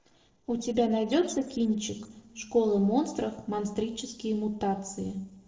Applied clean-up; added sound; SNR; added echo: neural separator model SepFormer DNS4.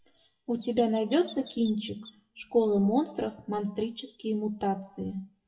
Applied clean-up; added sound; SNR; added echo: classical method WPE with log-MMSE.